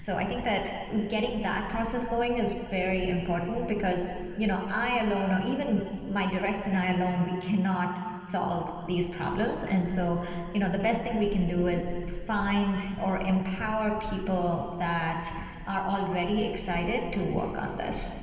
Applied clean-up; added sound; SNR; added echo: none; Thunder / Rain; 12 dB; reverberation time 2.5 s.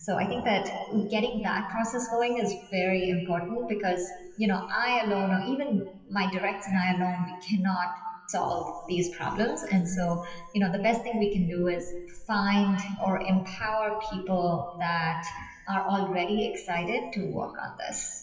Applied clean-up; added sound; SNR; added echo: classical method WPE with log-MMSE.